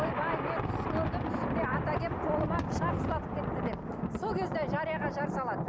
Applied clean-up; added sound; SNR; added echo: none; Thunder; -3 dB; none.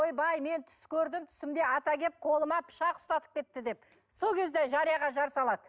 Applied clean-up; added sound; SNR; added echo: none; none; none; none.